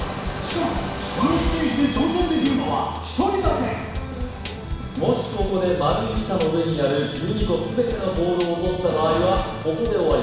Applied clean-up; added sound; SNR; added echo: none; Drum / Drum kit; 11 dB; reverberation time 1.1 s.